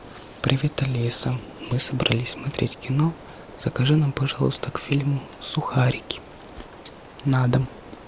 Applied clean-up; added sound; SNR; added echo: none; Rain; 20 dB; none.